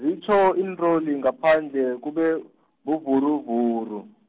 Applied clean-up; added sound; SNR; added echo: none; none; none; none.